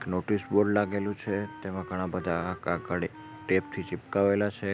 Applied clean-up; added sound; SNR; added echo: none; Wind instrument, woodwind instrument; 18 dB; none.